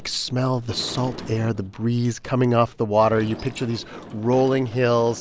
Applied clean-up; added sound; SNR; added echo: none; Sliding door / Slam; 18 dB; none.